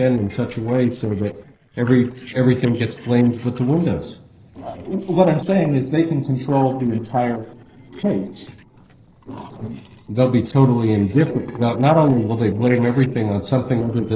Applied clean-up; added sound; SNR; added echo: neural separator model SepFormer DNS4.